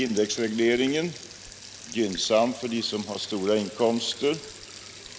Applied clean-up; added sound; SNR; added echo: none; Sink (filling or washing); 16 dB; none.